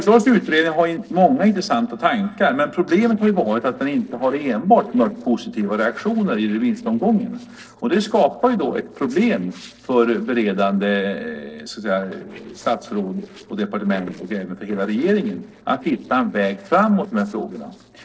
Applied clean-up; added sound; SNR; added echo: neural separator model SepFormer DNS4.